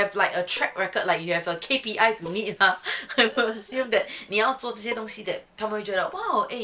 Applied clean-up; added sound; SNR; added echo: neural separator model SepFormer DNS4.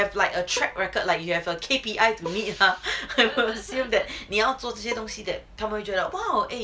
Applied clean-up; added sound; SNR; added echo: none; Bowed string instrument; 17 dB; none.